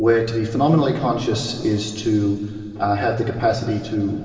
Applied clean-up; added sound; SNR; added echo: none; none; none; reverberation time 2.4 s.